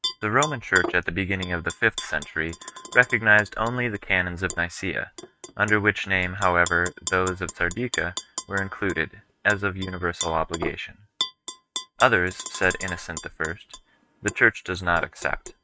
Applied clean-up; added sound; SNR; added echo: neural mask model RNNoise.